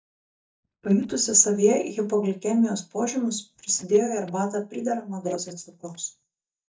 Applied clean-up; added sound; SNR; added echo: neural mask model DeepFilterNet 3.